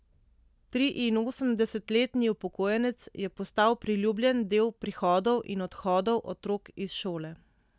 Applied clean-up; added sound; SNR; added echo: none; none; none; none.